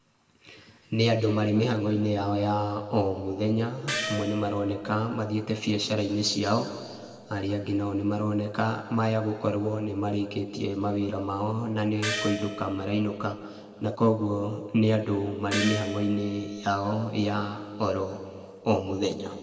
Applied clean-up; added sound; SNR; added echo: none; Gong; 8 dB; reverberation time 2.1 s.